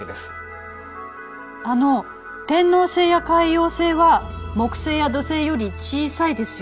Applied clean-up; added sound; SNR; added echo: none; Bowed string instrument; 18 dB; none.